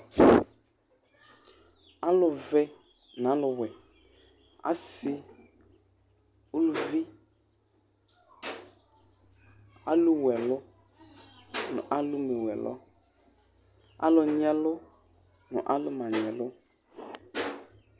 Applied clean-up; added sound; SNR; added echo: none; none; none; none.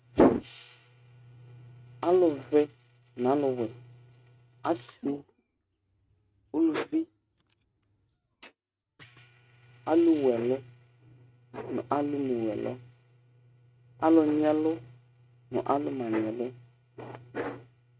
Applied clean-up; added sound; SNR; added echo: neural mask model RNNoise.